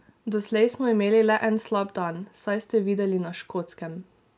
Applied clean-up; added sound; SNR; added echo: none; none; none; none.